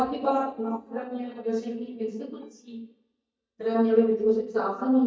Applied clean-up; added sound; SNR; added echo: neural mask model DeepFilterNet 3.